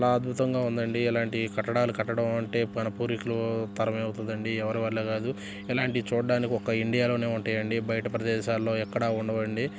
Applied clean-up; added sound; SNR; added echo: none; none; none; none.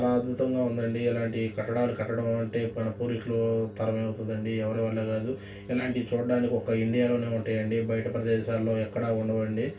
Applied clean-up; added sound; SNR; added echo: none; none; none; reverberation time 0.2 s.